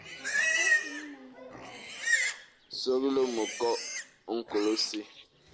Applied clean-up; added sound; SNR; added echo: none; Livestock, farm animals, working animals; 0 dB; none.